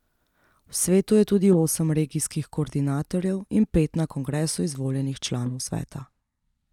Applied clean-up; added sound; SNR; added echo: neural mask model DeepFilterNet 3.